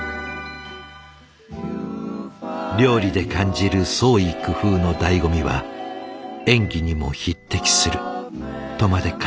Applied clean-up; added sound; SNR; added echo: none; none; none; none.